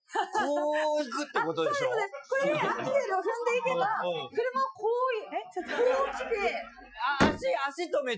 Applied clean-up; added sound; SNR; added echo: classical method Wiener filter.